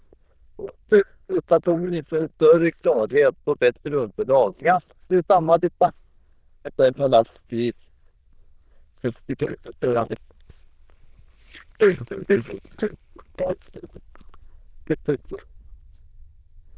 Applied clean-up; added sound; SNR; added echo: neural diffusion model UNIVERSE++.